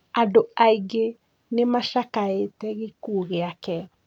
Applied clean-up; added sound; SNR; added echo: none; none; none; none.